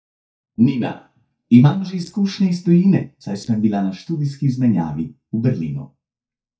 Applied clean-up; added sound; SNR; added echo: neural mask model DeepFilterNet 3.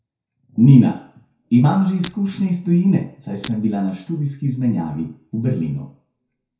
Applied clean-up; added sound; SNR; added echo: none; Shatter; 19 dB; reverberation time 0.5 s.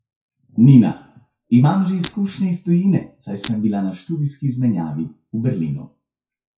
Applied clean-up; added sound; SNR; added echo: classical method WPE with log-MMSE.